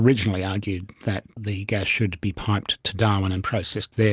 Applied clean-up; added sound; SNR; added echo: none; none; none; none.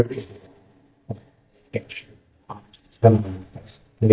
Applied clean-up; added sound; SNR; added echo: neural mask model DeepFilterNet 3.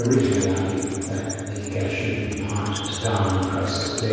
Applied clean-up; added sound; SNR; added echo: none; Wild animals; 14 dB; reverberation time 2.2 s.